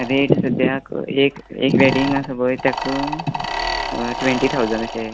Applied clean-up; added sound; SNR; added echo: none; Mechanisms; 8 dB; none.